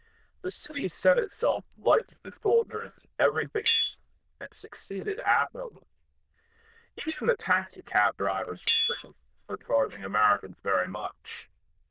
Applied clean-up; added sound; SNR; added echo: neural diffusion model UNIVERSE++.